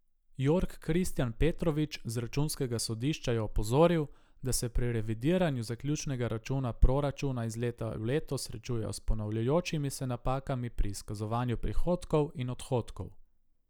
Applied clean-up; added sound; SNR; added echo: none; none; none; none.